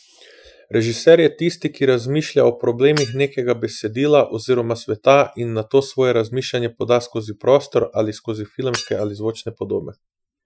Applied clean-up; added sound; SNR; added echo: classical method Wiener filter.